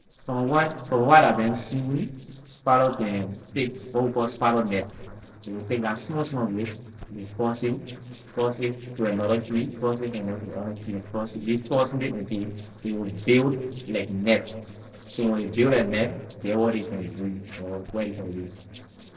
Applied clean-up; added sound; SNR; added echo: neural separator model SepFormer DNS4.